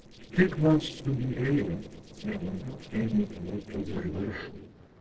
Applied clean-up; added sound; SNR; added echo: neural separator model SepFormer DNS4.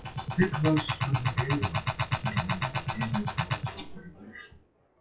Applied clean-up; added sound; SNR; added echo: classical method WPE with log-MMSE.